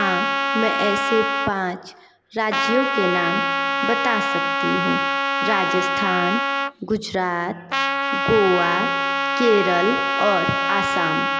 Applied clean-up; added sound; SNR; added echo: none; Trumpet; -1 dB; none.